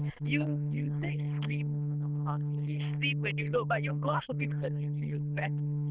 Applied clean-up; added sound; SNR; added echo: neural diffusion model UNIVERSE++.